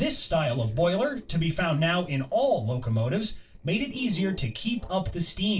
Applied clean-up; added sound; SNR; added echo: neural separator model SepFormer DNS4.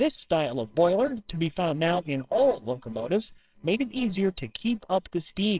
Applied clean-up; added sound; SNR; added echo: neural separator model SepFormer WHAMR!.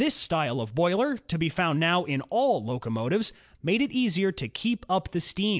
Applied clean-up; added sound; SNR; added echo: none; none; none; none.